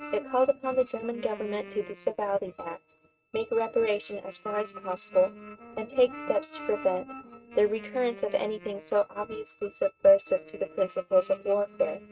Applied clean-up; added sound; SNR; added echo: neural mask model RNNoise.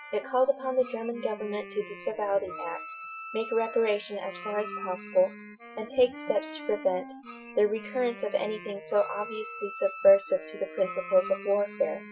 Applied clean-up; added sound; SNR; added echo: classical method Wiener filter.